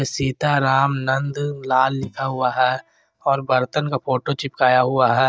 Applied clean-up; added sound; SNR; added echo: neural mask model DeepFilterNet 3.